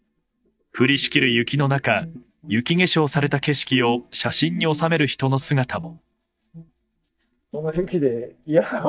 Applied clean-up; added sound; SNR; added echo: neural mask model DeepFilterNet 3.